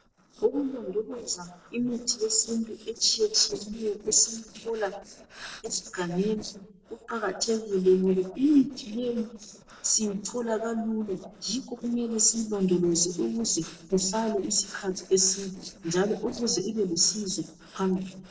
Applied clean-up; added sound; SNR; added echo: neural separator model SepFormer DNS4.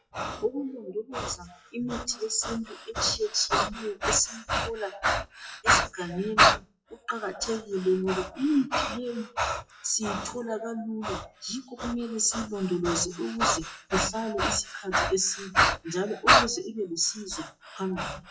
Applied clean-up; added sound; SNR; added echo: classical method WPE with log-MMSE.